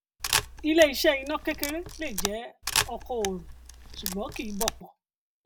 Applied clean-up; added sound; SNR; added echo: none; Camera; 3 dB; none.